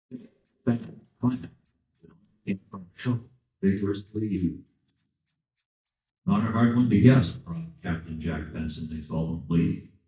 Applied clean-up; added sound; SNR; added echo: neural mask model DeepFilterNet 3.